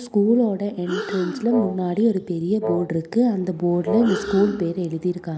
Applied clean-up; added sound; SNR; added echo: none; Breathing + Wind instrument, woodwind instrument; 9 dB; none.